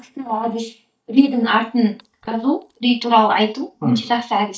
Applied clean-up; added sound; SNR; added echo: neural mask model DeepFilterNet 3.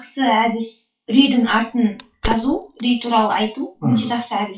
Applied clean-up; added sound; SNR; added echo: classical method WPE with log-MMSE.